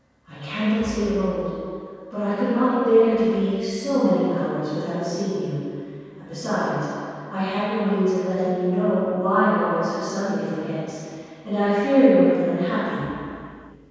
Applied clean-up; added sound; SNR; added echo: none; none; none; reverberation time 2.1 s.